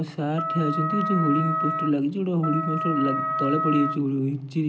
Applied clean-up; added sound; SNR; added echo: none; Wind instrument, woodwind instrument; 3 dB; none.